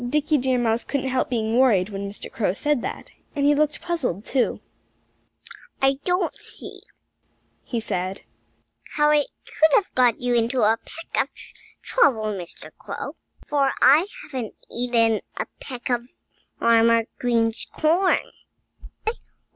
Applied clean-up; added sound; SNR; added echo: none; none; none; none.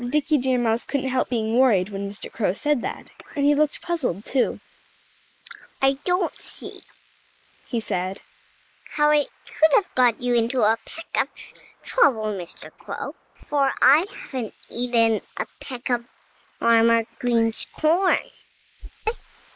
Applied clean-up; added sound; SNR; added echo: neural mask model Resemble Enhance denoiser.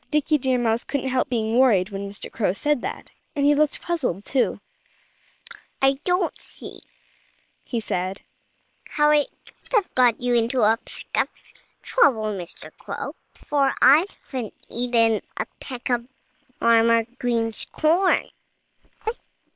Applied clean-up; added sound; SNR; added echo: neural separator model SepFormer WHAM!.